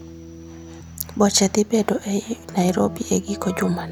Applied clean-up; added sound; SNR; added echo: none; Keyboard (musical); 14 dB; none.